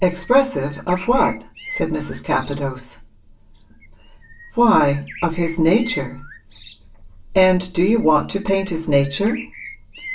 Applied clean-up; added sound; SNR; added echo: none; Bird; 18 dB; reverberation time 0.3 s.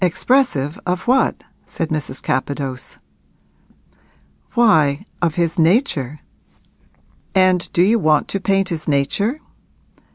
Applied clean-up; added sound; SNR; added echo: none; none; none; none.